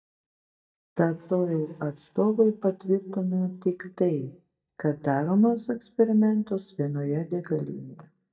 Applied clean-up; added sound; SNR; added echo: neural mask model DeepFilterNet 3.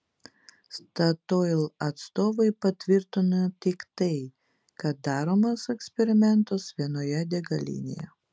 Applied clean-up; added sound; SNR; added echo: none; none; none; none.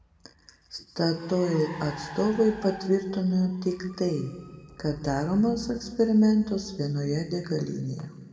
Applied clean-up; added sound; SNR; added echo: none; Car; 20 dB; reverberation time 1.4 s.